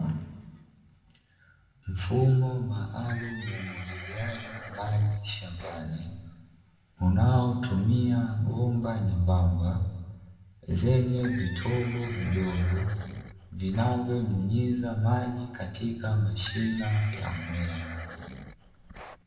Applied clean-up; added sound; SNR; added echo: none; Livestock, farm animals, working animals; 14 dB; reverberation time 1.1 s.